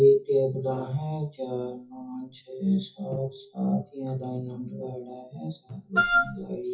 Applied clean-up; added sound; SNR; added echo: classical method WPE with log-MMSE.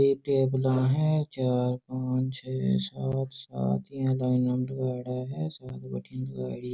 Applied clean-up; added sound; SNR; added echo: none; none; none; none.